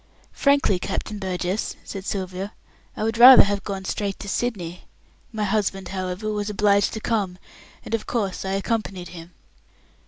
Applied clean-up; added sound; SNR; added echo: none; none; none; none.